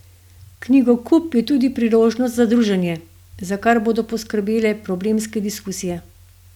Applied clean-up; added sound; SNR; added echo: none; none; none; none.